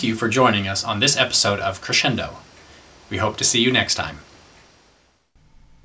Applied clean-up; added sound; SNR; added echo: none; none; none; none.